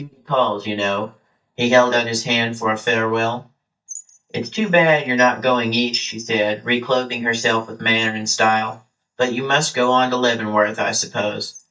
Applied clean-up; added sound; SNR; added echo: neural mask model DeepFilterNet 3.